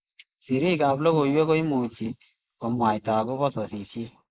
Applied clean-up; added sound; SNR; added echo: neural mask model Resemble Enhance denoiser.